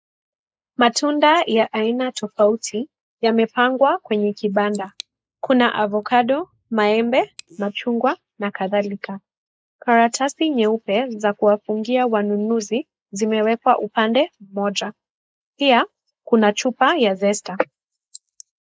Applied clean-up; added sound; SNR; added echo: neural mask model Resemble Enhance denoiser.